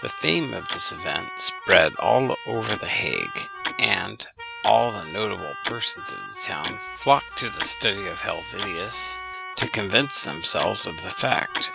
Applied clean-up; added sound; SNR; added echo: none; Tick-tock + Keyboard (musical); 8 dB; none.